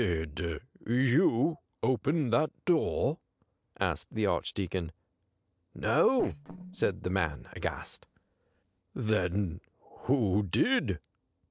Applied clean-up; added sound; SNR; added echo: neural separator model SepFormer DNS4.